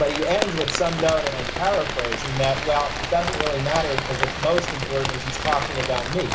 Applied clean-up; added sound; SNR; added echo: none; Rain; 3 dB; none.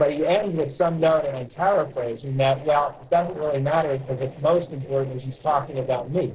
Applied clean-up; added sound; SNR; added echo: neural separator model SepFormer DNS4.